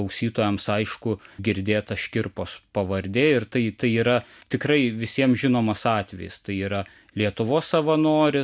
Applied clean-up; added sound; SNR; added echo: none; none; none; none.